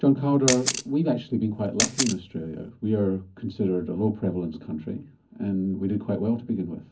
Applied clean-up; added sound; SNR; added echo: none; Camera; 4 dB; reverberation time 0.4 s.